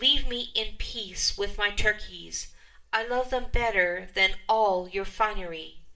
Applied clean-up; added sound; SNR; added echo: none; none; none; reverberation time 0.4 s.